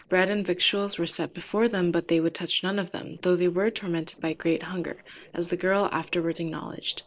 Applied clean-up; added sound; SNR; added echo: neural separator model SepFormer DNS4.